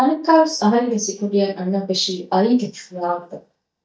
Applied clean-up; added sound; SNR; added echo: neural mask model DeepFilterNet 3.